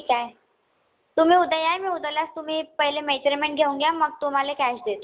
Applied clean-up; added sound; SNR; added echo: none; none; none; none.